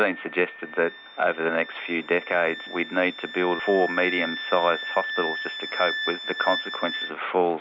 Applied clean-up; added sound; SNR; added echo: none; Wind instrument, woodwind instrument; 8 dB; none.